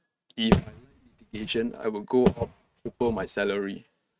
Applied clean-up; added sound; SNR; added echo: neural mask model RNNoise.